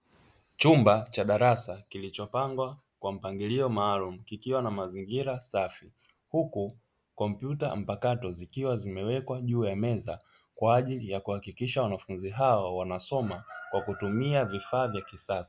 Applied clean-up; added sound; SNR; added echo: none; none; none; none.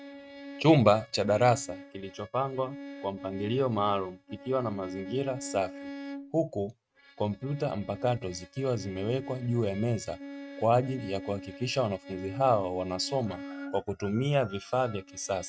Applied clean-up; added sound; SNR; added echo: neural mask model RNNoise.